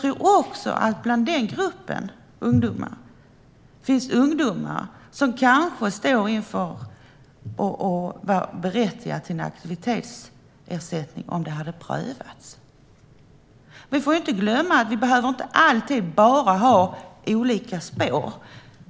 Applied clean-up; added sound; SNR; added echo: none; none; none; none.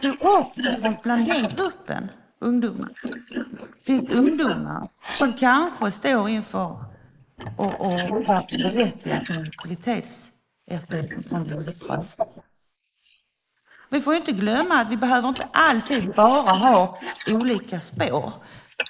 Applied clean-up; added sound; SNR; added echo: neural mask model Resemble Enhance denoiser.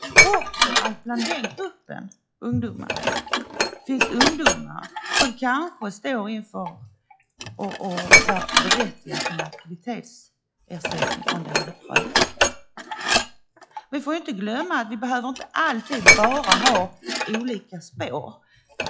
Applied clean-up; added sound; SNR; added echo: classical method log-MMSE.